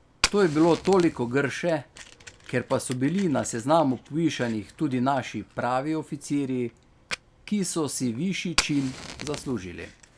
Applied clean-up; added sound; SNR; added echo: none; Fire; 11 dB; none.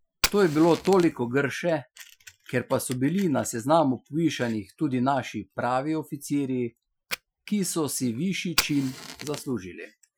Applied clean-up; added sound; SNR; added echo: classical method Wiener filter.